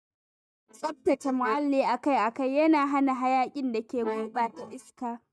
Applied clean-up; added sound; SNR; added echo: neural mask model DeepFilterNet 3.